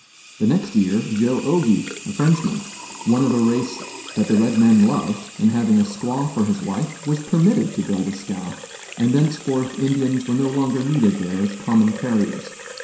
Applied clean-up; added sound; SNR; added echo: none; Sink (filling or washing) / Water tap, faucet; 16 dB; reverberation time 0.7 s.